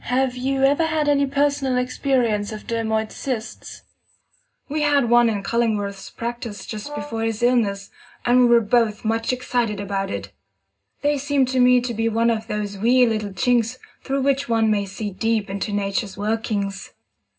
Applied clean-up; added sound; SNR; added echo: none; Brass instrument; 13 dB; reverberation time 0.2 s.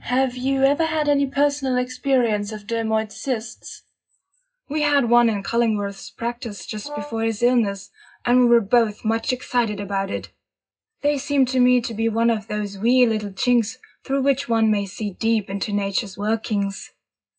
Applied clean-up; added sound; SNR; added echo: classical method WPE with log-MMSE.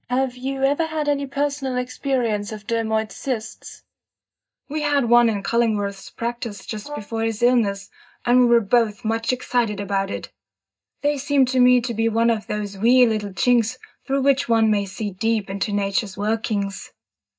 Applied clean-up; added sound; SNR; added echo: neural mask model DeepFilterNet 3.